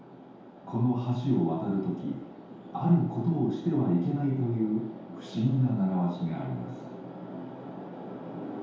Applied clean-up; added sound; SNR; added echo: none; none; none; reverberation time 0.8 s.